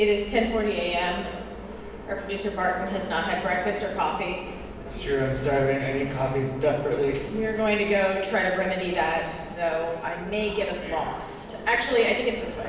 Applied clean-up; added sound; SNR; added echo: none; none; none; reverberation time 1.0 s.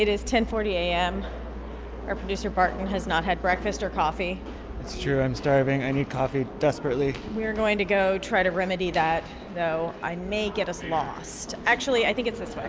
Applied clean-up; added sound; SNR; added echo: none; none; none; none.